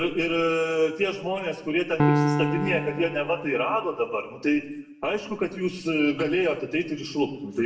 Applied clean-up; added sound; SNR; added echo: none; Piano; 2 dB; reverberation time 0.7 s.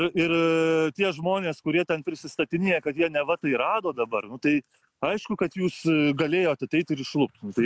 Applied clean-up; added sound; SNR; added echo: none; none; none; none.